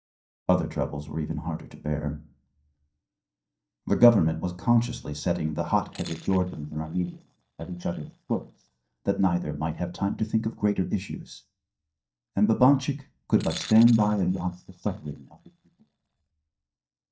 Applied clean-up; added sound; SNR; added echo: neural mask model DeepFilterNet 3.